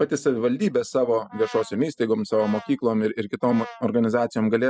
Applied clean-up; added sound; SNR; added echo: classical method spectral subtraction.